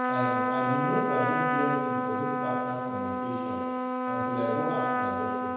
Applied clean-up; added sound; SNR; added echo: none; Trumpet; -5 dB; reverberation time 1.2 s.